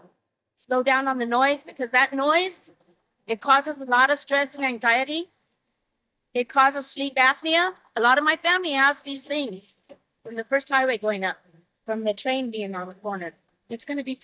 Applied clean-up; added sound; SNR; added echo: neural mask model DeepFilterNet 3.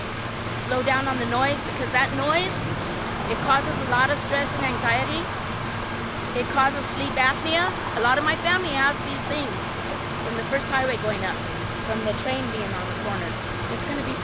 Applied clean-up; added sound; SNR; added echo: none; Mechanical fan; 4 dB; none.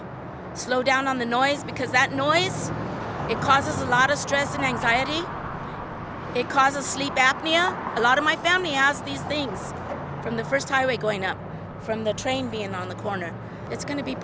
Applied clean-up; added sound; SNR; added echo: none; none; none; none.